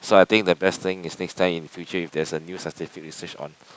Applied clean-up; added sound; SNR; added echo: none; none; none; none.